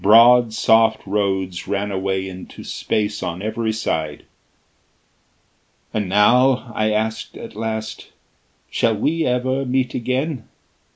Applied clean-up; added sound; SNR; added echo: none; none; none; none.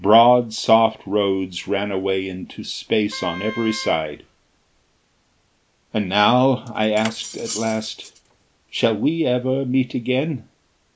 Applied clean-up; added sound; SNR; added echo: none; Wind instrument, woodwind instrument + Cutlery, silverware; 15 dB; none.